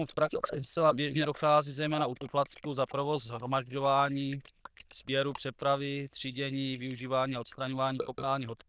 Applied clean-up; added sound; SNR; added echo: neural diffusion model UNIVERSE++.